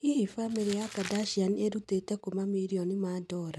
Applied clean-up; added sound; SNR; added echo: none; Crumpling, crinkling; 16 dB; none.